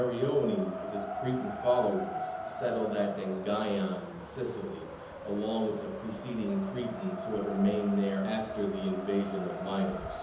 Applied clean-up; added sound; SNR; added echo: none; Wind; 8 dB; reverberation time 1.3 s.